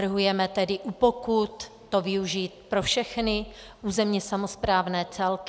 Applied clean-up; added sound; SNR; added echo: none; none; none; none.